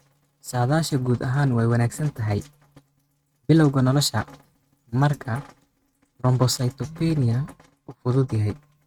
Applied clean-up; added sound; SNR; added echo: neural mask model RNNoise.